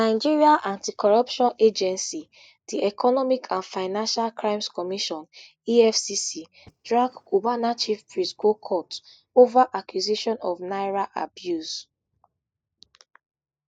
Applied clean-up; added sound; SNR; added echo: neural mask model DeepFilterNet 3.